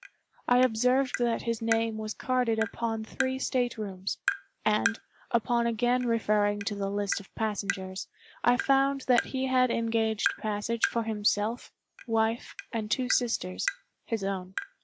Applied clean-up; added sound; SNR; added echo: none; Tap; 11 dB; none.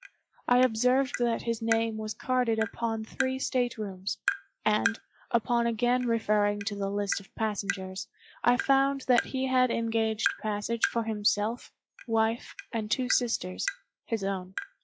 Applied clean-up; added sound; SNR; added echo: classical method log-MMSE.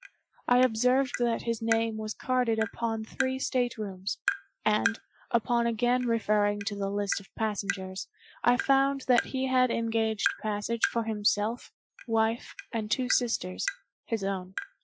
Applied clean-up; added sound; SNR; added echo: classical method Wiener filter.